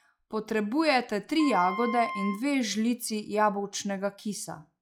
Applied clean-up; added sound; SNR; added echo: classical method log-MMSE.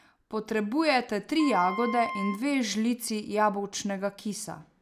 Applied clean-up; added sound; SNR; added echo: none; Wind instrument, woodwind instrument; 8 dB; none.